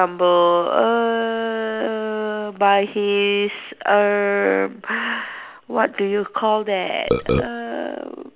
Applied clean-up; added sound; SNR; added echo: none; Burping, eructation; -1 dB; none.